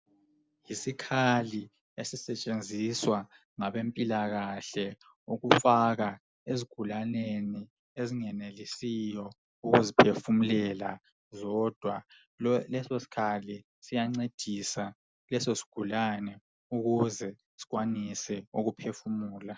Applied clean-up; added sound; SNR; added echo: none; none; none; none.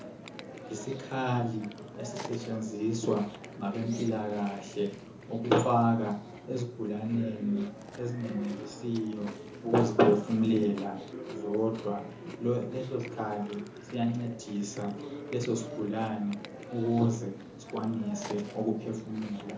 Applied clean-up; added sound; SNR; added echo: none; Chewing, mastication; 12 dB; reverberation time 0.6 s.